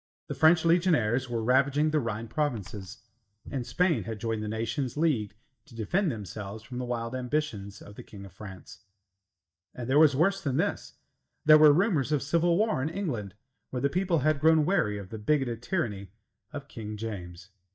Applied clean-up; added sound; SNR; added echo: neural mask model DeepFilterNet 3.